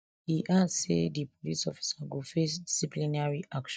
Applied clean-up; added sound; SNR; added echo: neural mask model DeepFilterNet 3.